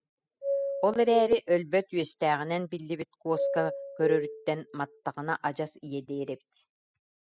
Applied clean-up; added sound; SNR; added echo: classical method spectral subtraction.